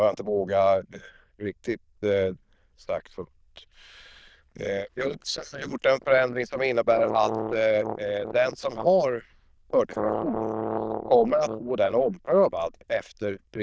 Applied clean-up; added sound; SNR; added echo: neural diffusion model UNIVERSE++.